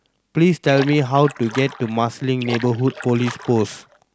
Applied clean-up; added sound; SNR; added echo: none; Splash, splatter; 15 dB; none.